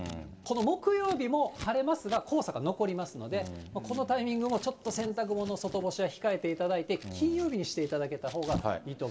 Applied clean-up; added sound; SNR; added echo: none; Scissors; 17 dB; reverberation time 2.1 s.